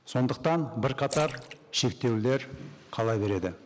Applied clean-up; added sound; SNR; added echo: neural mask model Resemble Enhance denoiser.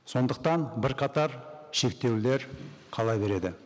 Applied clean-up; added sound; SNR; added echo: none; none; none; none.